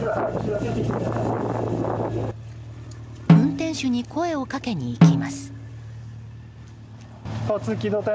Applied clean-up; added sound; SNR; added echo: none; Snare drum; -4 dB; none.